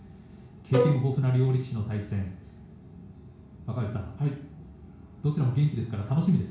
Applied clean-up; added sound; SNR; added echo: none; Bowed string instrument; 2 dB; reverberation time 0.6 s.